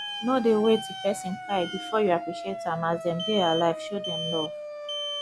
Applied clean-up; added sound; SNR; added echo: none; Siren + Alarm; 8 dB; none.